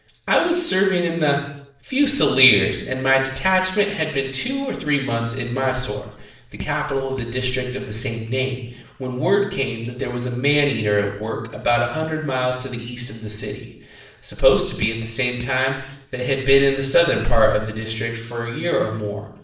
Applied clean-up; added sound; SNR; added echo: neural separator model SepFormer DNS4.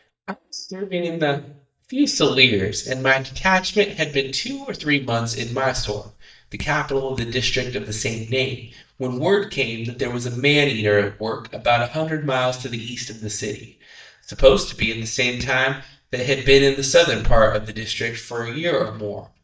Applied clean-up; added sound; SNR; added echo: neural mask model DeepFilterNet 3.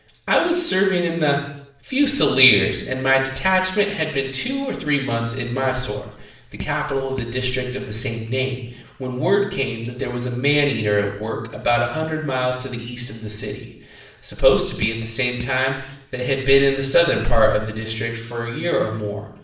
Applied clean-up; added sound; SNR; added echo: none; Drip; 16 dB; reverberation time 0.7 s.